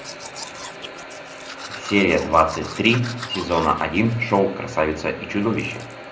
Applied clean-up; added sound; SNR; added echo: none; Domestic sounds, home sounds; 16 dB; reverberation time 0.5 s.